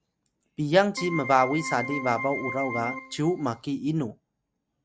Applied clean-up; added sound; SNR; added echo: none; Keyboard (musical); 7 dB; none.